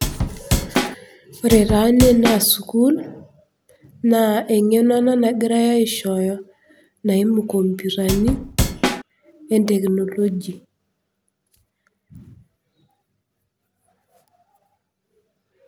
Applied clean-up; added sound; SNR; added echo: none; Drum / Drum kit; 1 dB; none.